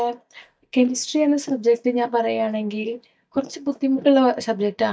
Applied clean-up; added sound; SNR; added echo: neural mask model DeepFilterNet 3.